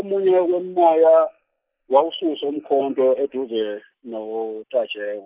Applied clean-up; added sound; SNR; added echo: neural mask model Resemble Enhance denoiser.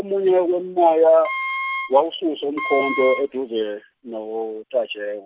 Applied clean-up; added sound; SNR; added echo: none; Wind instrument, woodwind instrument; 8 dB; none.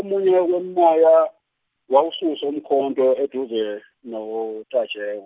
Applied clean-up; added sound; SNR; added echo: none; none; none; none.